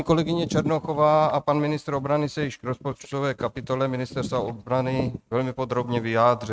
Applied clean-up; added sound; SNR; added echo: neural mask model RNNoise.